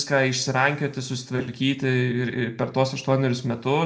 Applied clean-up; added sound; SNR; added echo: none; none; none; reverberation time 0.7 s.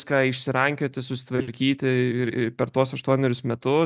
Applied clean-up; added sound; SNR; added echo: none; none; none; none.